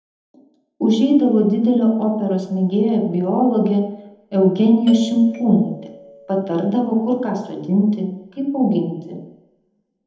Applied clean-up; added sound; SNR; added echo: none; Doorbell; 19 dB; reverberation time 0.8 s.